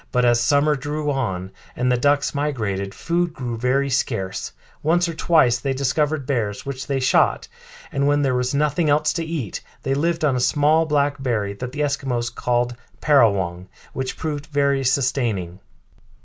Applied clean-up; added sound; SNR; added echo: none; none; none; none.